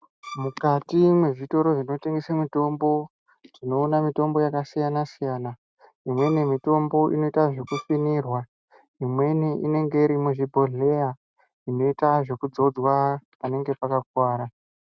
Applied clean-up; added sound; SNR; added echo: neural mask model RNNoise.